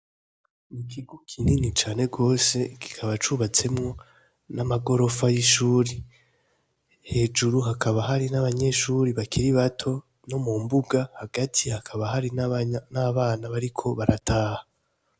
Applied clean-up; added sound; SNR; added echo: none; none; none; none.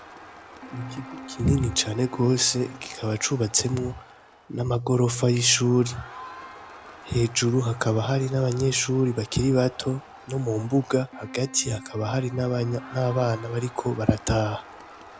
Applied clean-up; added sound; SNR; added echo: none; Crowd + Keyboard (musical); 18 dB; none.